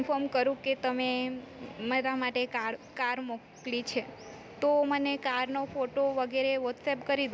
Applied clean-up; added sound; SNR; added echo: none; none; none; none.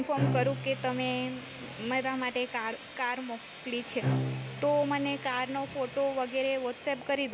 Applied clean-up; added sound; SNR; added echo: none; Bowed string instrument + Sawing; 5 dB; none.